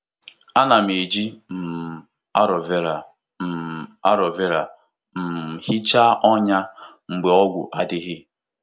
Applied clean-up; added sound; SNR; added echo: none; none; none; none.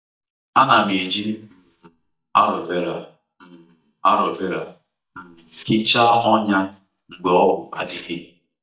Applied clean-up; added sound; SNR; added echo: neural mask model DeepFilterNet 3.